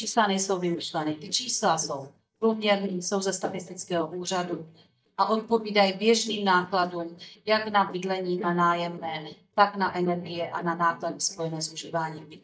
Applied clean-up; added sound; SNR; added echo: neural mask model DeepFilterNet 3.